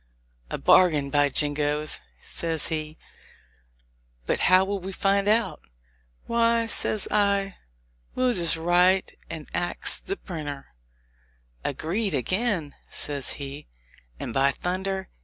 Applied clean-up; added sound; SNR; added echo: none; none; none; none.